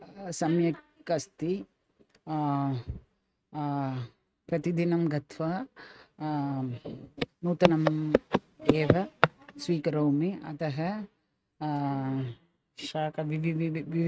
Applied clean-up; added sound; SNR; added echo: neural mask model RNNoise.